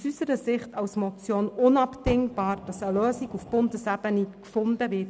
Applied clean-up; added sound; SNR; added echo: none; Fire; 14 dB; none.